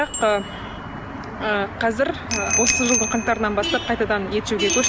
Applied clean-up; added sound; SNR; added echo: none; Bicycle bell; 5 dB; none.